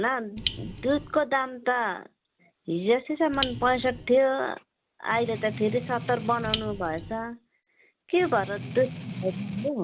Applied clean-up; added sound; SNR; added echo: none; Strum + Raindrop; 8 dB; none.